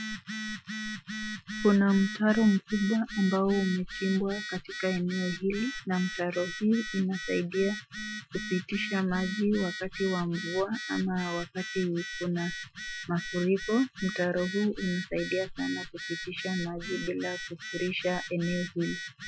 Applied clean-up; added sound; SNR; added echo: classical method Wiener filter.